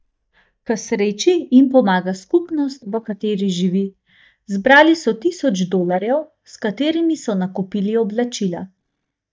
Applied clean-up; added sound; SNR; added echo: neural mask model DeepFilterNet 3.